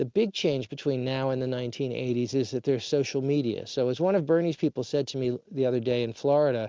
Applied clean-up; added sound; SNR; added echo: none; none; none; none.